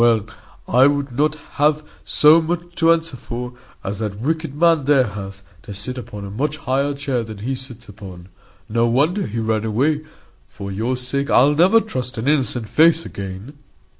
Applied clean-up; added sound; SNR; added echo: none; none; none; none.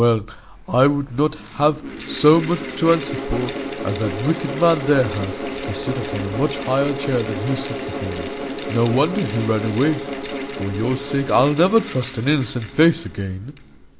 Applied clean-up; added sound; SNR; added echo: none; Mechanical fan; 8 dB; none.